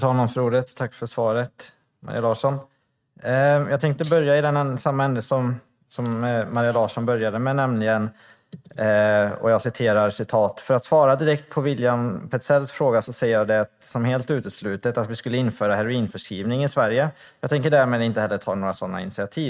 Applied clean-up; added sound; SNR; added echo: neural mask model RNNoise.